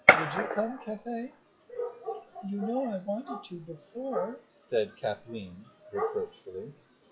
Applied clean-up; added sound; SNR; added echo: classical method log-MMSE.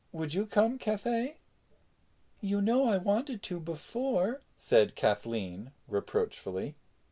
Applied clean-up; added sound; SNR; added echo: none; none; none; none.